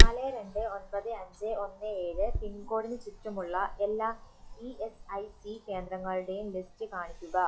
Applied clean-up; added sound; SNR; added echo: classical method log-MMSE.